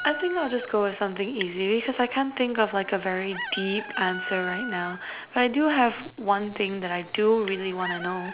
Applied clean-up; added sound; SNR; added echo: none; Chicken, rooster; 13 dB; none.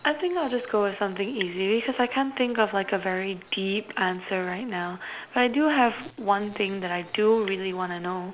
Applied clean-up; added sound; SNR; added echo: none; none; none; none.